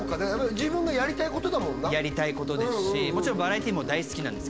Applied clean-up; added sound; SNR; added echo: none; Insect; 8 dB; none.